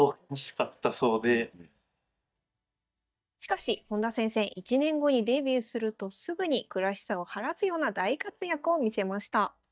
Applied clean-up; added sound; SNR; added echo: neural mask model DeepFilterNet 3.